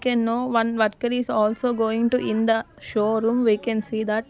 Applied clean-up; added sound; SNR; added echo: none; none; none; none.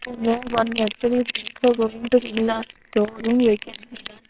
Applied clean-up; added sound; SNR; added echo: neural separator model SepFormer WHAMR!.